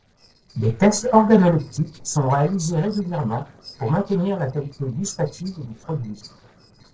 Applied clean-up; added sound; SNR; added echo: neural separator model SepFormer DNS4.